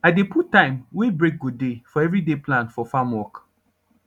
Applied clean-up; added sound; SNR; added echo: none; none; none; none.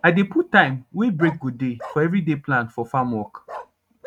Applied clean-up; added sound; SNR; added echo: neural mask model RNNoise.